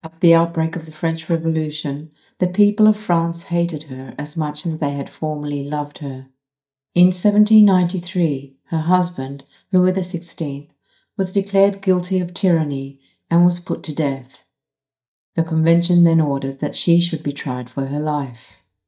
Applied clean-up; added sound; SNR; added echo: neural mask model DeepFilterNet 3.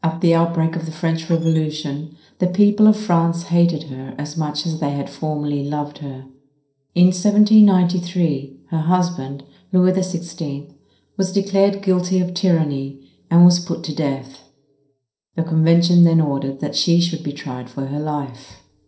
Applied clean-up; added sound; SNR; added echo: neural separator model SepFormer DNS4.